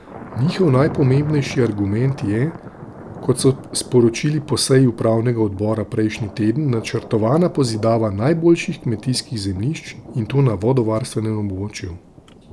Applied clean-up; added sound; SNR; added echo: none; Thunder; 17 dB; none.